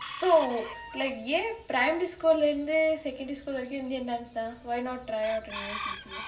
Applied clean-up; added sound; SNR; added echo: none; Chicken, rooster; 14 dB; reverberation time 0.4 s.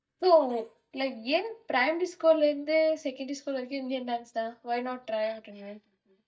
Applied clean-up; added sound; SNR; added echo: neural mask model DeepFilterNet 3.